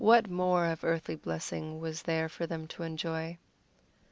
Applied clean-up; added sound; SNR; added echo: none; none; none; none.